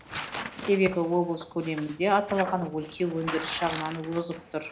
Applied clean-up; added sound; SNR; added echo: none; Tearing; 11 dB; reverberation time 0.4 s.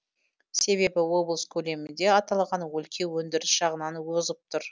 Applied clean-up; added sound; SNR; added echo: none; none; none; none.